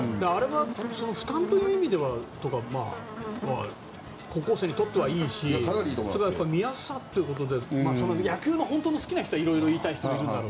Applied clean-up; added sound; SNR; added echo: none; Buzz; 13 dB; none.